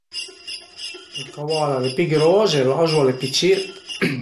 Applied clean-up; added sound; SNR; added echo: none; Mechanisms; 14 dB; none.